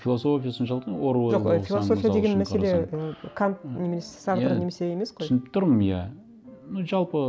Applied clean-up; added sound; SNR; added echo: none; none; none; none.